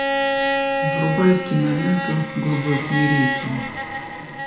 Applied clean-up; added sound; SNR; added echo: none; Bowed string instrument; 2 dB; reverberation time 0.6 s.